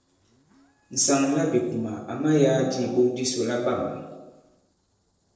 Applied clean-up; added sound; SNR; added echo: neural separator model SepFormer DNS4.